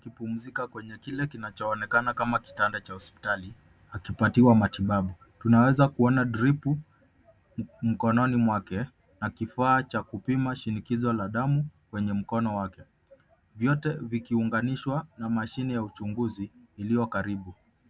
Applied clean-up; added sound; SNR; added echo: none; none; none; none.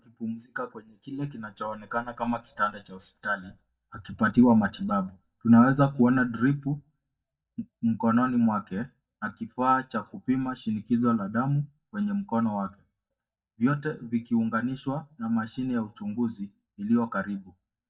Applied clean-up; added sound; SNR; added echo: neural mask model DeepFilterNet 3.